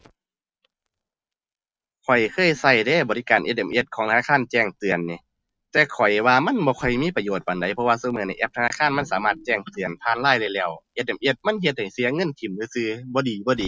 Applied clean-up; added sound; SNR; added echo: neural mask model RNNoise.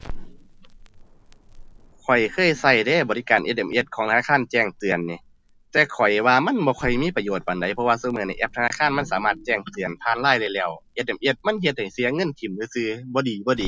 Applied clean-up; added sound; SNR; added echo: none; Crackle; 17 dB; none.